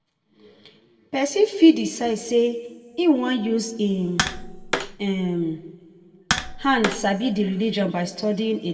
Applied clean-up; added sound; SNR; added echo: none; Tap; 8 dB; reverberation time 1.3 s.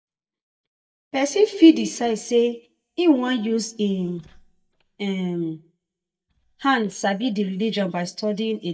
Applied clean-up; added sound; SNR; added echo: neural mask model DeepFilterNet 3.